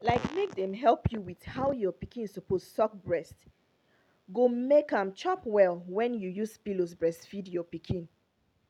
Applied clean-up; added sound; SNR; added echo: none; none; none; none.